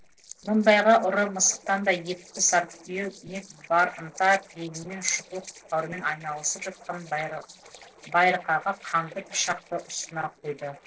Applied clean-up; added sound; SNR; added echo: neural separator model SepFormer DNS4.